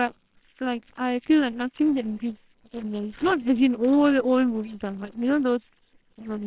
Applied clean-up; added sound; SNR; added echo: neural separator model SepFormer WHAMR!.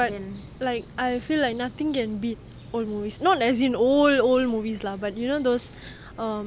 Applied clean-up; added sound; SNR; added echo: none; none; none; none.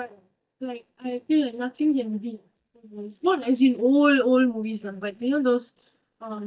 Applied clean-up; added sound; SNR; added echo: neural mask model DeepFilterNet 3.